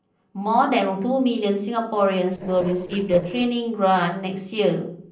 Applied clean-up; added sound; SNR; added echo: neural separator model SepFormer DNS4.